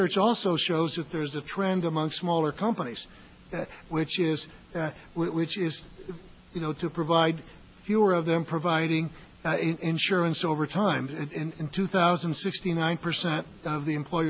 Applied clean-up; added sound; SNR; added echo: none; none; none; none.